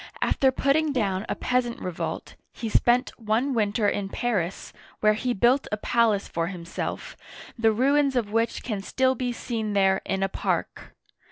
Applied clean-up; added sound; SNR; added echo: neural separator model SepFormer DNS4.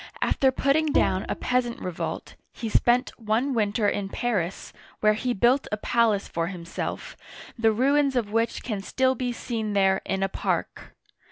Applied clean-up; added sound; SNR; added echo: none; Bowed string instrument; 8 dB; none.